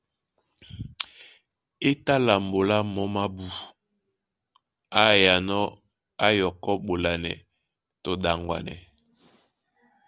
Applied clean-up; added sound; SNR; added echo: none; none; none; none.